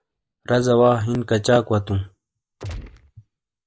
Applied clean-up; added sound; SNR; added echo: neural mask model DeepFilterNet 3.